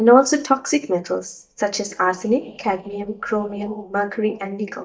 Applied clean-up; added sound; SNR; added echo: neural mask model DeepFilterNet 3.